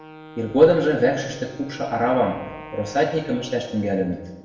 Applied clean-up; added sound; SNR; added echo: none; Wind instrument, woodwind instrument; 19 dB; reverberation time 0.9 s.